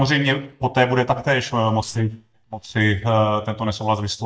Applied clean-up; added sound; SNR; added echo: neural mask model DeepFilterNet 3.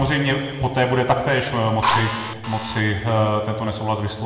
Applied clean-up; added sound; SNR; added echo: none; Drill; 3 dB; reverberation time 1.5 s.